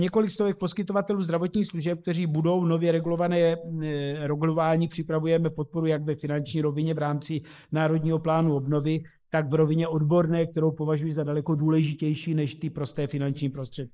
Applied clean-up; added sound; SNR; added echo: neural mask model Resemble Enhance denoiser.